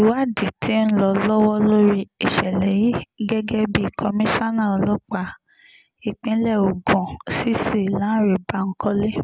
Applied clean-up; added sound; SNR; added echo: none; none; none; none.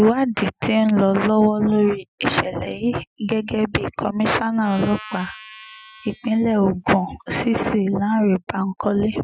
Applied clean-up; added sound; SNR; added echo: classical method Wiener filter.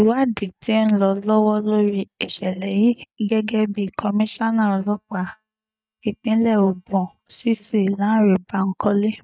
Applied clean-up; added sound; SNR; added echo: neural mask model DeepFilterNet 3.